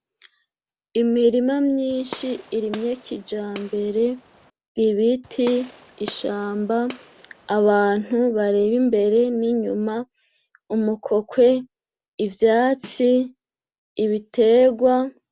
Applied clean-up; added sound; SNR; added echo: none; Gunshot, gunfire + Snare drum; 20 dB; none.